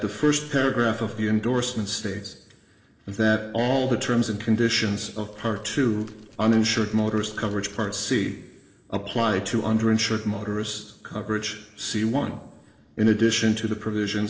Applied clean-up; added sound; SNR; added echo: neural separator model SepFormer DNS4.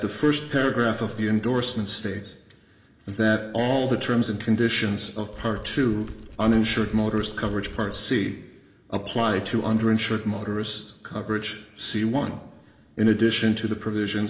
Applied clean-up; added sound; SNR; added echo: none; Typing; 15 dB; reverberation time 1.1 s.